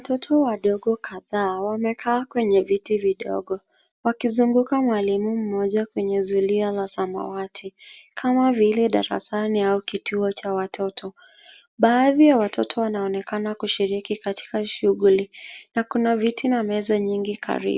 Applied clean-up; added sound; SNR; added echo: none; none; none; none.